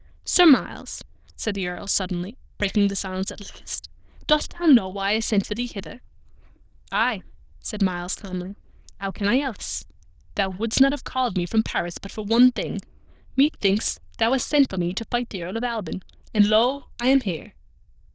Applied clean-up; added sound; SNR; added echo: neural diffusion model UNIVERSE++.